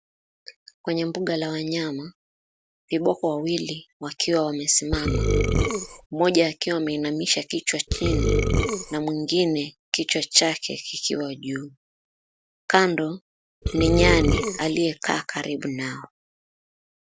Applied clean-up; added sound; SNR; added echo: none; Burping, eructation; -3 dB; none.